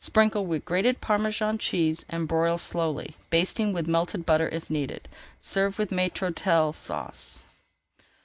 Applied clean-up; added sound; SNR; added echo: none; none; none; none.